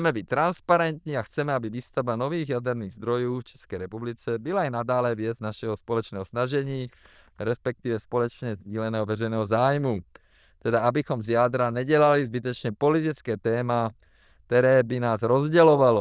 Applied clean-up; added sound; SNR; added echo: neural diffusion model UNIVERSE++.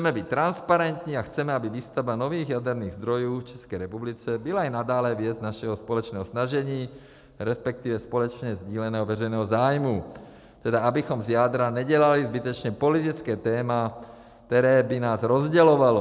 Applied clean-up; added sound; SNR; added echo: none; none; none; none.